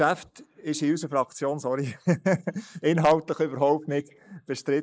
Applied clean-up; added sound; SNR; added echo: neural mask model Resemble Enhance denoiser.